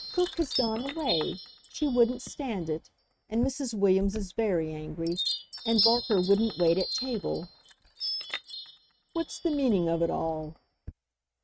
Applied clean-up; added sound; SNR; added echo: neural mask model RNNoise.